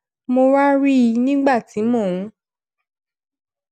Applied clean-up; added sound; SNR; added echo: none; none; none; none.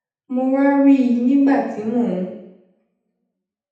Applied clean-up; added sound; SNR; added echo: none; none; none; reverberation time 0.8 s.